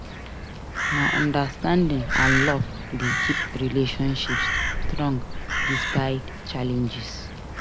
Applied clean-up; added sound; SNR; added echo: none; Crow; 1 dB; none.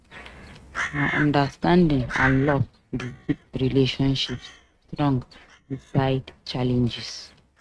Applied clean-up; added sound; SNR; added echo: neural mask model RNNoise.